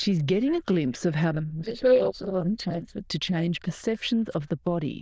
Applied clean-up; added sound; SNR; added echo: neural diffusion model UNIVERSE++.